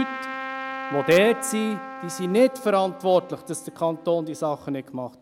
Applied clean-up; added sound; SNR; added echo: none; Trumpet; 12 dB; none.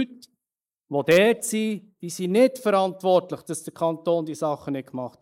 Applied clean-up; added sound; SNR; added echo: neural mask model Resemble Enhance denoiser.